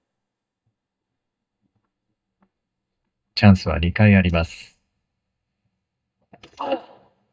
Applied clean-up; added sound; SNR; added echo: neural mask model DeepFilterNet 3.